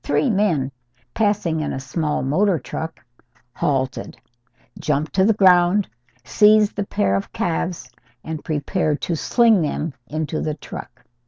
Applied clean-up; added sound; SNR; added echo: none; none; none; none.